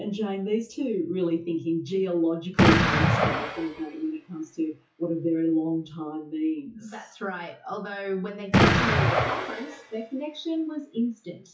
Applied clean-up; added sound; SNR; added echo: classical method WPE with log-MMSE.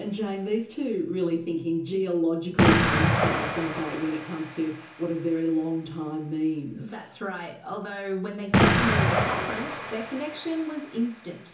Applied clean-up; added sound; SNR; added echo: none; Explosion; -1 dB; reverberation time 0.7 s.